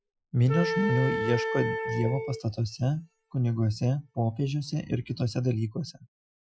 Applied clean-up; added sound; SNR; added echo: classical method Wiener filter.